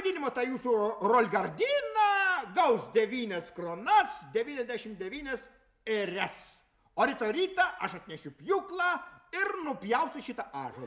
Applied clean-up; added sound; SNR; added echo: none; none; none; none.